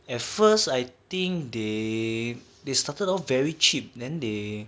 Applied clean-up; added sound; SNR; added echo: none; none; none; none.